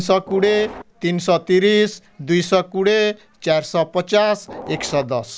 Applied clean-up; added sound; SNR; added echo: none; Train; 14 dB; none.